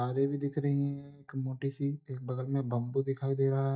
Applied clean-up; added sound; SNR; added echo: neural mask model DeepFilterNet 3.